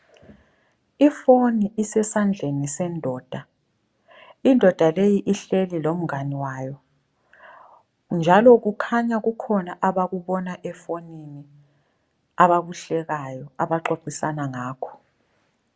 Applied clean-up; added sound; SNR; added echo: none; none; none; none.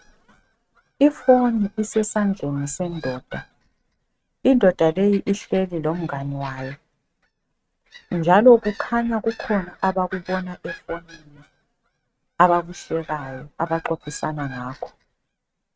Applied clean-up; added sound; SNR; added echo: neural mask model RNNoise.